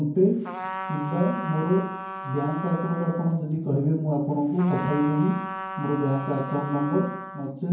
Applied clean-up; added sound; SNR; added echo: none; Trumpet; 10 dB; reverberation time 0.9 s.